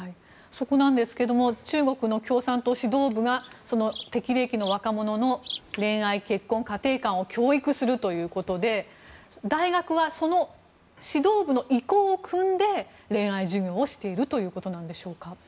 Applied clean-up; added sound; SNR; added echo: none; Insect; 17 dB; none.